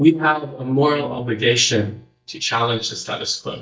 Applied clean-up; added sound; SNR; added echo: neural mask model DeepFilterNet 3.